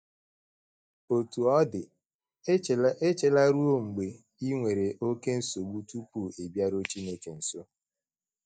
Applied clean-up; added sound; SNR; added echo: neural mask model DeepFilterNet 3.